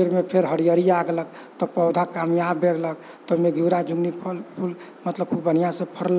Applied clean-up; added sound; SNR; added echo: none; none; none; none.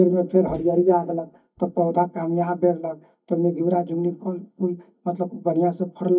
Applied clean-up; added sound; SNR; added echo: neural mask model DeepFilterNet 3.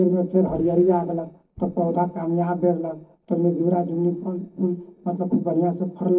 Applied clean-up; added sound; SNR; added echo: neural separator model SepFormer DNS4.